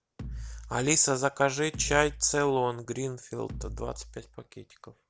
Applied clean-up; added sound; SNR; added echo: none; Bass drum; 13 dB; none.